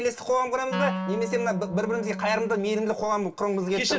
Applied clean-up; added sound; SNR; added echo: none; Wind instrument, woodwind instrument; 7 dB; reverberation time 0.2 s.